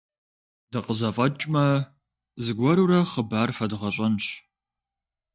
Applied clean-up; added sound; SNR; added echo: neural mask model DeepFilterNet 3.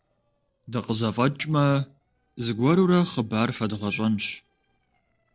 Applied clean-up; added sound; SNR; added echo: neural separator model SepFormer DNS4.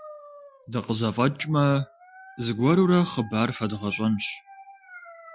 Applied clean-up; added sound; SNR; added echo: classical method Wiener filter.